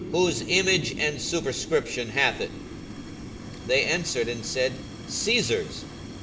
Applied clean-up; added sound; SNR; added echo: none; Fire; 10 dB; reverberation time 2.2 s.